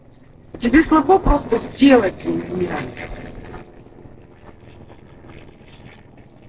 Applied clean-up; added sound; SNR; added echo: neural separator model SepFormer DNS4.